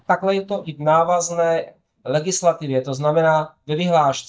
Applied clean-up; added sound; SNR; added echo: neural mask model DeepFilterNet 3.